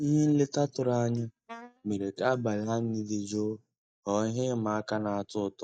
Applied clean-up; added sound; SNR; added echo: neural mask model DeepFilterNet 3.